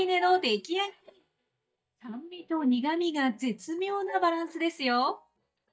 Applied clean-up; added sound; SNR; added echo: neural mask model DeepFilterNet 3.